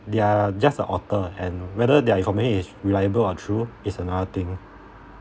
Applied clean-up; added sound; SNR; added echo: none; none; none; none.